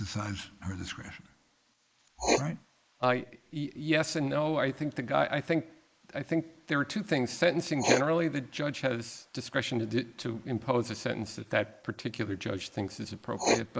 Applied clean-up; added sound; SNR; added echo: neural mask model Resemble Enhance denoiser.